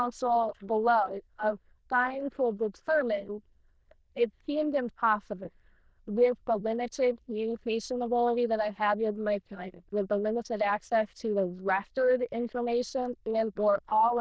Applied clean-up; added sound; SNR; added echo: neural diffusion model UNIVERSE++.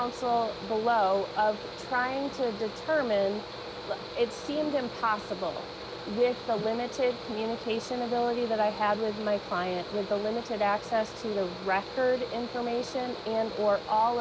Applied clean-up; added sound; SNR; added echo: none; Mechanical fan; 10 dB; none.